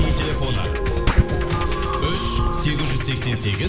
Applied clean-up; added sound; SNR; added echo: none; Musical instrument; -1 dB; none.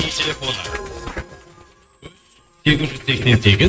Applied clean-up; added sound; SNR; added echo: neural mask model RNNoise.